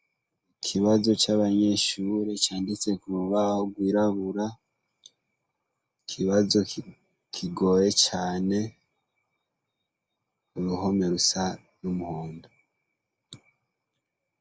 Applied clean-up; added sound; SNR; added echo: none; none; none; none.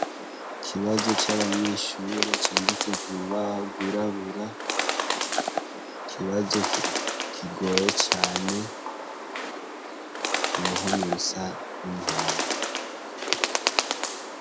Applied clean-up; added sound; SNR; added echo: none; Bird; -2 dB; none.